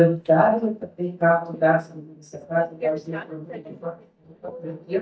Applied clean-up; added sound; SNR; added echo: neural mask model DeepFilterNet 3.